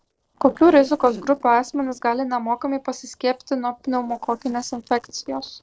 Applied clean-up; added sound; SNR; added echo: neural separator model SepFormer DNS4.